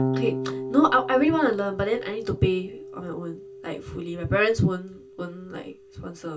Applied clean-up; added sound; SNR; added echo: none; Electric guitar / Bass guitar; 8 dB; reverberation time 0.2 s.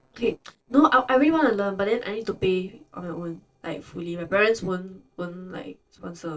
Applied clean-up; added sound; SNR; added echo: neural separator model SepFormer DNS4.